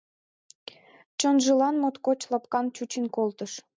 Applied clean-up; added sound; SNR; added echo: none; none; none; none.